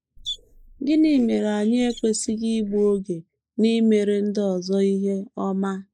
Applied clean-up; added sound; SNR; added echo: neural mask model Resemble Enhance denoiser.